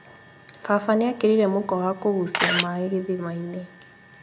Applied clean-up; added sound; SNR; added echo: none; Camera; -3 dB; none.